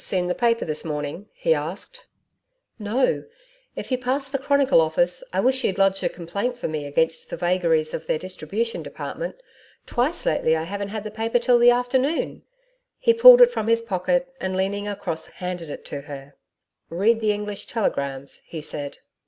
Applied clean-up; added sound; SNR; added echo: none; none; none; none.